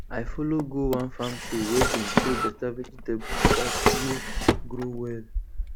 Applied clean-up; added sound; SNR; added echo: none; Drawer open or close; -3 dB; none.